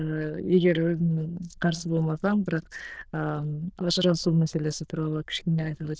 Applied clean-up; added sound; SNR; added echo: neural diffusion model UNIVERSE++.